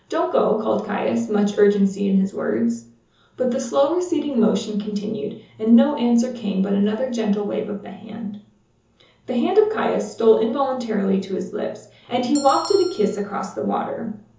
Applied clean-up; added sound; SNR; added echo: none; Bell; 17 dB; reverberation time 0.8 s.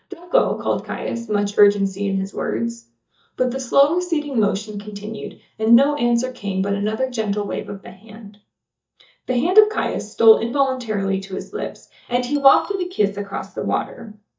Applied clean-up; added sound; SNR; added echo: neural mask model DeepFilterNet 3.